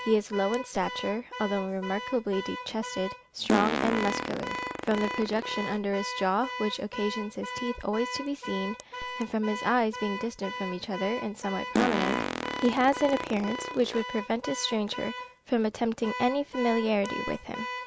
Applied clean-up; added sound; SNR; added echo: none; Fart + Alarm / Car; 6 dB; none.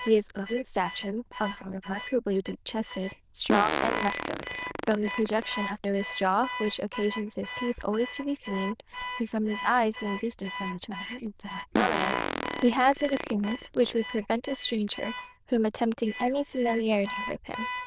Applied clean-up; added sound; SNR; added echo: neural diffusion model UNIVERSE++.